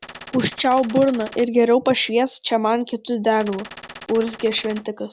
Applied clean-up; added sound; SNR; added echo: none; Gunshot, gunfire; 18 dB; none.